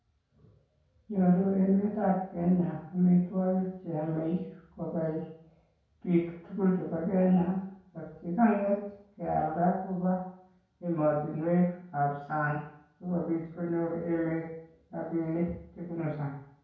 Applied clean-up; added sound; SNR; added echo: none; none; none; reverberation time 0.5 s.